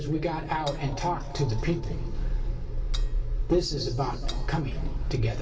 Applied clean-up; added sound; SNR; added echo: none; Cutlery, silverware / Dishes, pots, and pans; 19 dB; reverberation time 2.8 s.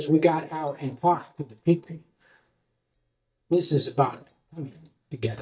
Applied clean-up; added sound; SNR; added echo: neural mask model DeepFilterNet 3.